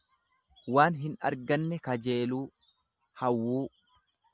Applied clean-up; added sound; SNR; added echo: none; none; none; none.